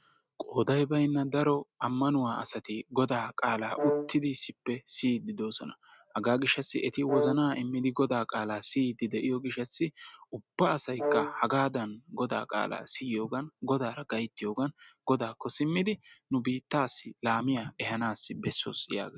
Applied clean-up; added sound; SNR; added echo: neural mask model RNNoise.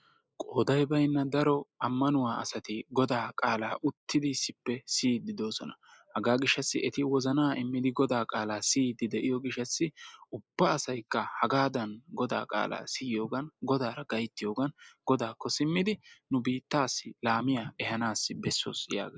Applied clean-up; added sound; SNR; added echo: neural mask model Resemble Enhance denoiser.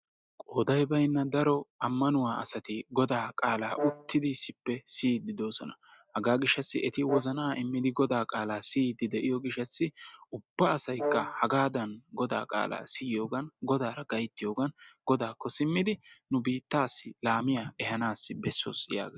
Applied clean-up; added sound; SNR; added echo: neural mask model DeepFilterNet 3.